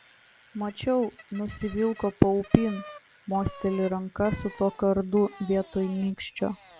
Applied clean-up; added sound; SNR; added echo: none; Bicycle; 20 dB; none.